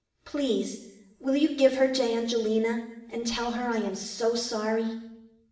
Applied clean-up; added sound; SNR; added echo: none; none; none; reverberation time 0.8 s.